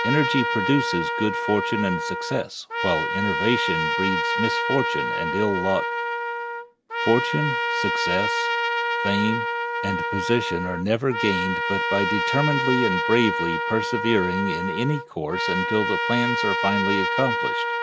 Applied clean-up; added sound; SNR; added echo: none; Trumpet; 0 dB; none.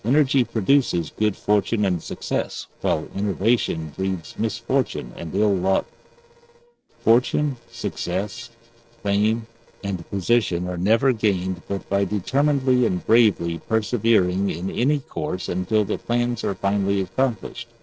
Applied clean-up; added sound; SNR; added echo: neural separator model SepFormer DNS4.